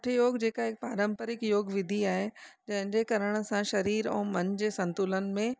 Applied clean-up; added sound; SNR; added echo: none; none; none; none.